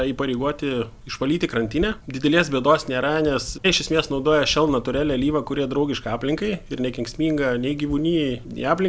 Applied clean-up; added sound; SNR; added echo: none; none; none; none.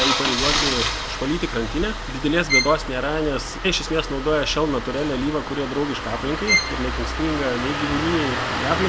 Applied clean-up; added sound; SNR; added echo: none; Bowed string instrument + Engine starting; 1 dB; none.